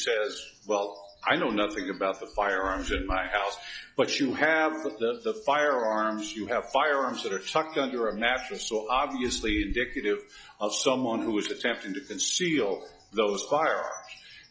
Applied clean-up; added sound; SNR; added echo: classical method log-MMSE.